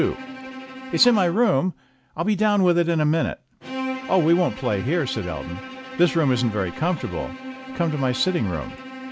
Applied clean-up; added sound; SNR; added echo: none; Bowed string instrument; 12 dB; none.